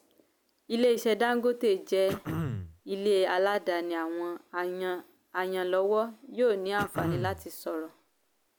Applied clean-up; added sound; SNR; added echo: none; Cough; 8 dB; none.